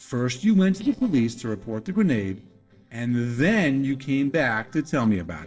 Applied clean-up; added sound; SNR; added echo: neural separator model SepFormer DNS4.